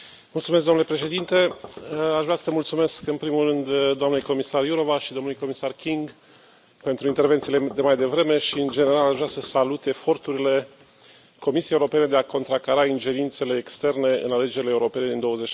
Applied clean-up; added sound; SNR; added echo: none; Knock; 17 dB; none.